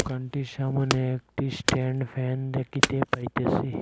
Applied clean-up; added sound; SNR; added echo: none; Wood / Domestic sounds, home sounds; 5 dB; none.